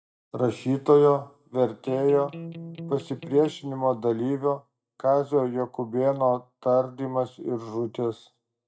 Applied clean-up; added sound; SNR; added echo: neural mask model DeepFilterNet 3.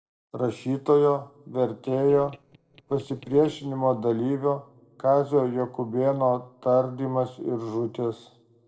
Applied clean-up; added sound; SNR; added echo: neural separator model SepFormer DNS4.